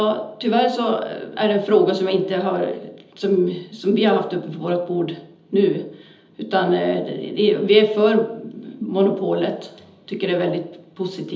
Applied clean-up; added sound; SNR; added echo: none; none; none; reverberation time 1.2 s.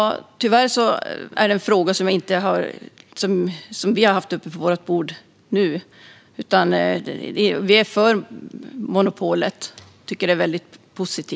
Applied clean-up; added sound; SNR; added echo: none; none; none; none.